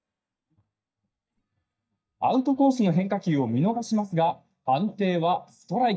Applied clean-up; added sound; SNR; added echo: neural mask model DeepFilterNet 3.